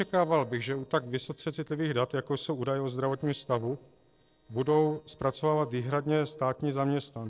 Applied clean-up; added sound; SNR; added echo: neural separator model SepFormer DNS4.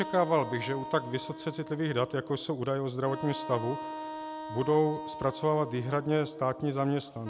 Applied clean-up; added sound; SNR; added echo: none; Wind instrument, woodwind instrument; 11 dB; none.